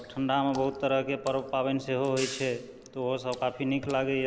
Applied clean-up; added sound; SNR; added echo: none; Hi-hat + Water / Splash, splatter; 17 dB; none.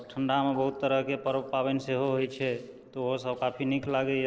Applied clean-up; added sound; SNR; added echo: neural separator model SepFormer DNS4.